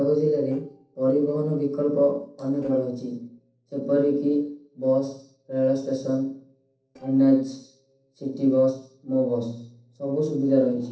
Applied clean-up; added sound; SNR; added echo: neural separator model SepFormer DNS4.